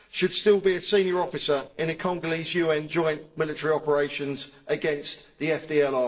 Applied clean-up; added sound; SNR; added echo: neural separator model SepFormer DNS4.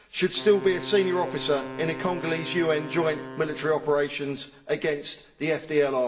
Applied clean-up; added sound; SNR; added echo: none; Wind instrument, woodwind instrument; 14 dB; reverberation time 0.7 s.